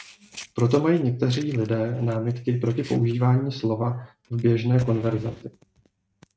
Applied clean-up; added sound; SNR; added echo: neural mask model RNNoise.